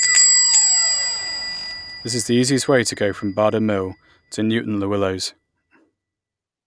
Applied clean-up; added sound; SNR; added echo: none; Squeak / Bell; -1 dB; none.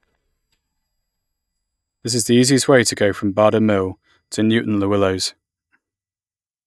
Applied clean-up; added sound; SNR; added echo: neural mask model DeepFilterNet 3.